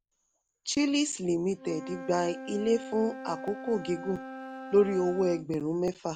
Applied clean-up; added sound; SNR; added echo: none; Wind instrument, woodwind instrument; 13 dB; none.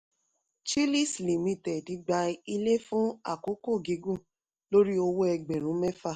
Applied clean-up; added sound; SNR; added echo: none; none; none; none.